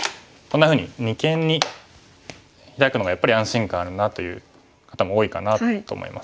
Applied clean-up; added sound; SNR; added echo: none; none; none; none.